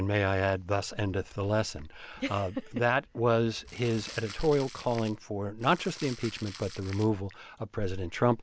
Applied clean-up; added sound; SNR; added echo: none; Crumpling, crinkling; 17 dB; none.